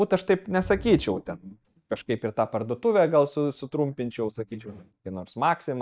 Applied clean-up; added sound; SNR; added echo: neural mask model DeepFilterNet 3.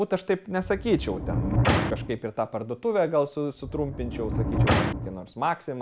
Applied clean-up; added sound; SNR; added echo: none; Sliding door; -1 dB; none.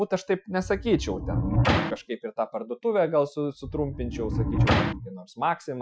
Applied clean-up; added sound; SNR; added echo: classical method Wiener filter.